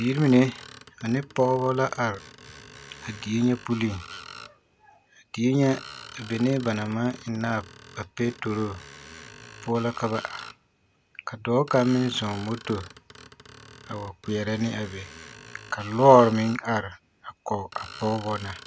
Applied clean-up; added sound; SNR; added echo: none; Screech; 19 dB; none.